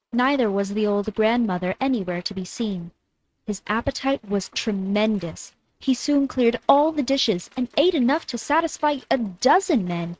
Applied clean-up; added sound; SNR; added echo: neural mask model RNNoise.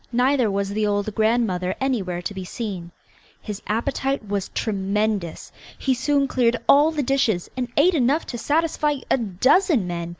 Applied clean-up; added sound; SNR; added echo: none; none; none; none.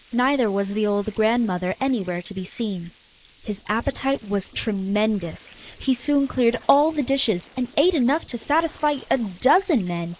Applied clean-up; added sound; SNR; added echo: neural mask model Resemble Enhance denoiser.